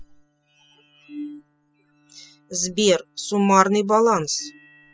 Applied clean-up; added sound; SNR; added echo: classical method spectral subtraction.